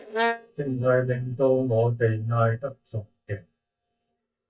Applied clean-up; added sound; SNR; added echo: neural mask model DeepFilterNet 3.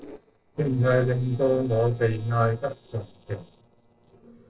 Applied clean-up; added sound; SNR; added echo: neural separator model SepFormer DNS4.